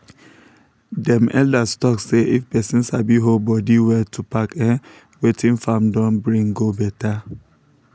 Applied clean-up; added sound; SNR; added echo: none; none; none; none.